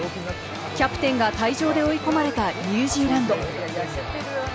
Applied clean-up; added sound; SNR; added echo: none; none; none; none.